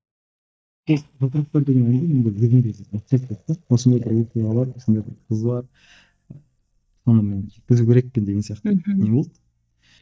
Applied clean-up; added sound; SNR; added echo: neural mask model DeepFilterNet 3.